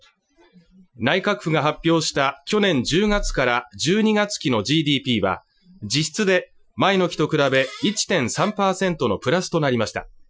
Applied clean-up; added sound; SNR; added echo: classical method Wiener filter.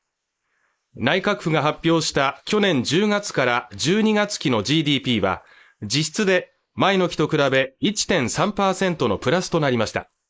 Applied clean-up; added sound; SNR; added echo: neural mask model Resemble Enhance denoiser.